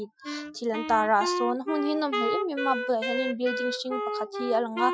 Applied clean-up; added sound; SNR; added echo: classical method Wiener filter.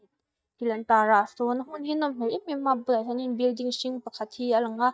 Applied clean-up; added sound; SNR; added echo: neural mask model DeepFilterNet 3.